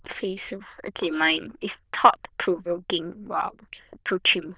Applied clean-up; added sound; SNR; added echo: neural diffusion model UNIVERSE++.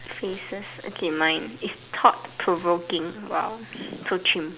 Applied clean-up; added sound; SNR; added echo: none; none; none; none.